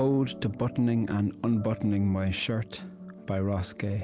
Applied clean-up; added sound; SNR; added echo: none; none; none; none.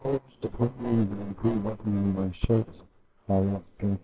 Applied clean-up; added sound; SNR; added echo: neural separator model SepFormer WHAMR!.